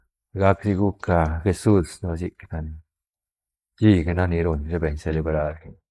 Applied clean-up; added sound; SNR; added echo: neural mask model Resemble Enhance denoiser.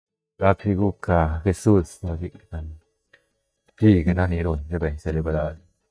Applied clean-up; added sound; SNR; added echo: neural mask model DeepFilterNet 3.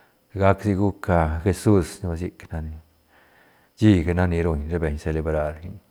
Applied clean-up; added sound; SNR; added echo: none; none; none; none.